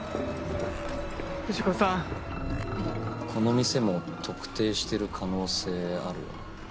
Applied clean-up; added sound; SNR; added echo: none; none; none; none.